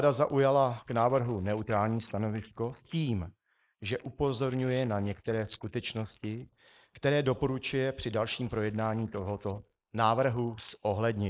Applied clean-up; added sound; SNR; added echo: neural mask model Resemble Enhance denoiser.